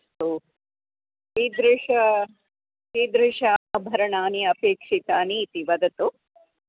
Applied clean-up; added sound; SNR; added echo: none; none; none; none.